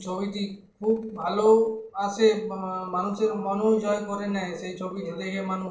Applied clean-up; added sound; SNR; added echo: neural separator model SepFormer DNS4.